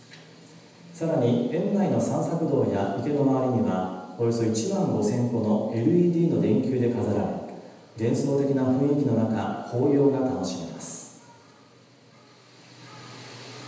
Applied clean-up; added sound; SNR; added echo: none; none; none; reverberation time 1.1 s.